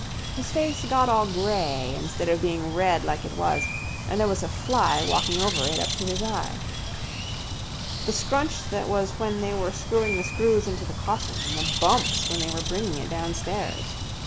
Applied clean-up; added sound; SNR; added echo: none; Bird; 3 dB; none.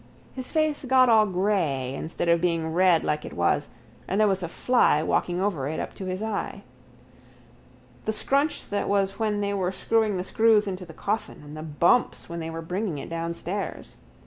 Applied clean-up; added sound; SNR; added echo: none; none; none; none.